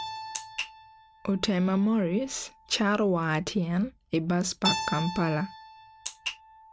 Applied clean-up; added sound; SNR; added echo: none; Keyboard (musical); 11 dB; none.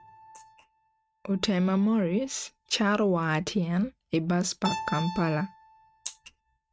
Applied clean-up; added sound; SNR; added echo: neural mask model RNNoise.